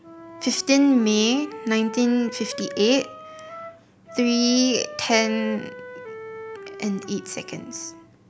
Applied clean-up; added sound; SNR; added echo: none; Wind instrument, woodwind instrument; 14 dB; none.